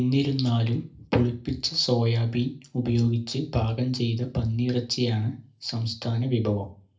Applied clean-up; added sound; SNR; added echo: none; none; none; reverberation time 0.3 s.